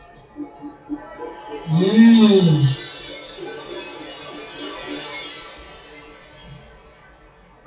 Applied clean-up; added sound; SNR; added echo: classical method WPE with log-MMSE.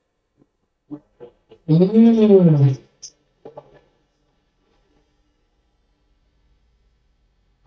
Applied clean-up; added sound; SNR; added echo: neural mask model DeepFilterNet 3.